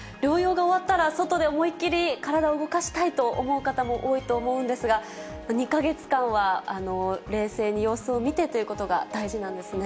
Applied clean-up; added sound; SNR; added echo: none; none; none; none.